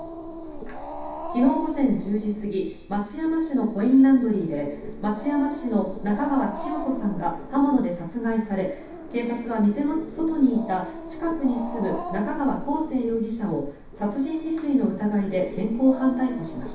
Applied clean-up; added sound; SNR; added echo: none; Growling; 11 dB; reverberation time 0.7 s.